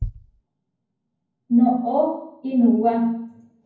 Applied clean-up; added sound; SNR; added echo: none; Bass drum; 14 dB; reverberation time 0.9 s.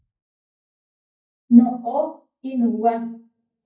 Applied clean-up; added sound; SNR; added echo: neural mask model DeepFilterNet 3.